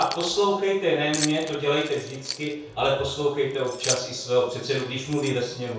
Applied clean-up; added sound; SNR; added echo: none; Keys jangling; 12 dB; reverberation time 0.6 s.